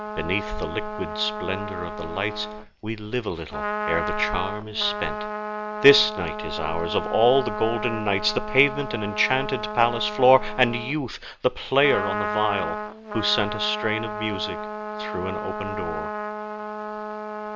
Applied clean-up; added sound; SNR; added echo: none; Trumpet; 6 dB; none.